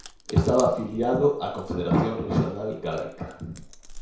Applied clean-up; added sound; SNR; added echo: none; Chewing, mastication; 19 dB; reverberation time 0.6 s.